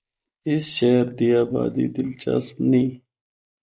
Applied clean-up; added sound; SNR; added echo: neural mask model Resemble Enhance denoiser.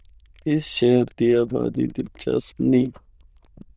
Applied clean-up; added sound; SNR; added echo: neural diffusion model UNIVERSE++.